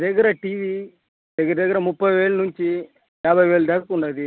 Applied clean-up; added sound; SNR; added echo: none; none; none; none.